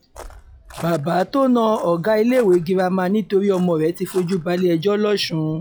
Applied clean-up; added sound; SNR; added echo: classical method log-MMSE.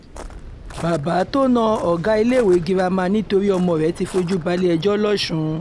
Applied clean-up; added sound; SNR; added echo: none; Waves, surf + Walk, footsteps; 17 dB; none.